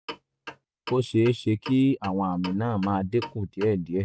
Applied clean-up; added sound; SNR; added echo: none; Clock; 17 dB; none.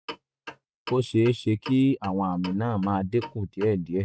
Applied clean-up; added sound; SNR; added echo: neural mask model RNNoise.